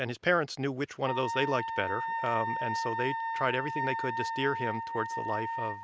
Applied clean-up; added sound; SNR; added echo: none; Wind instrument, woodwind instrument; 2 dB; none.